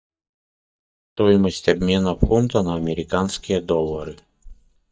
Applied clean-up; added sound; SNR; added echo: neural mask model DeepFilterNet 3.